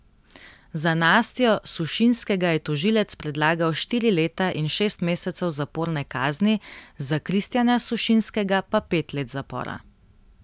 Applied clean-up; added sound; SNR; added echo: none; none; none; none.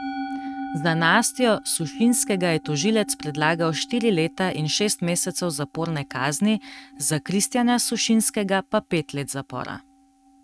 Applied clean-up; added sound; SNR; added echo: neural mask model RNNoise.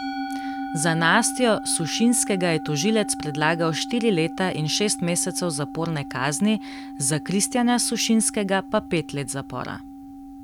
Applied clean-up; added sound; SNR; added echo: none; Musical instrument; 10 dB; none.